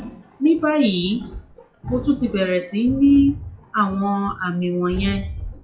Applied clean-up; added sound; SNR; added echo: classical method WPE with log-MMSE.